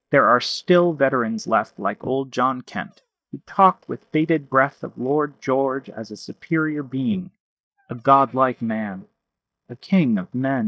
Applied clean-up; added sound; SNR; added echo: neural mask model DeepFilterNet 3.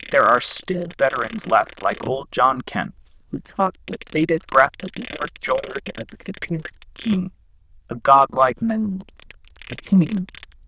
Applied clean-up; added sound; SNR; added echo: neural diffusion model UNIVERSE++.